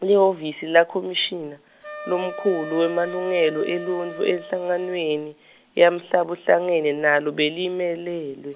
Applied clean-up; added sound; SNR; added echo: none; Wind instrument, woodwind instrument; 17 dB; none.